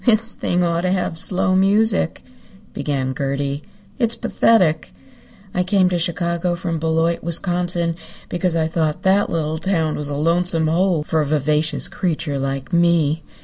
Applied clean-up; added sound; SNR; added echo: none; none; none; none.